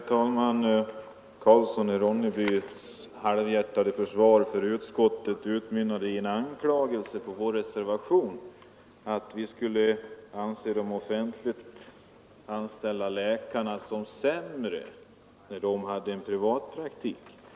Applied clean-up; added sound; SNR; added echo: none; none; none; none.